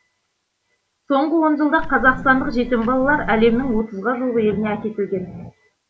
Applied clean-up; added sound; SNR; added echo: none; Tick-tock; 10 dB; none.